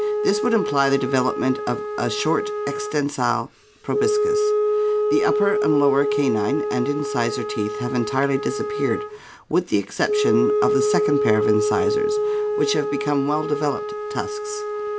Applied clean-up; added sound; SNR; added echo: none; Wind instrument, woodwind instrument; -1 dB; none.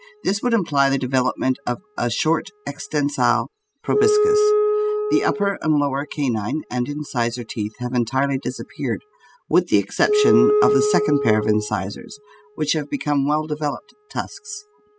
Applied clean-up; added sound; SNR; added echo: classical method spectral subtraction.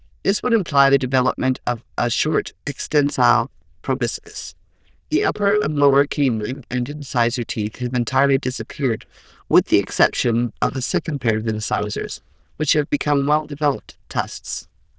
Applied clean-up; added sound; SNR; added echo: neural diffusion model UNIVERSE++.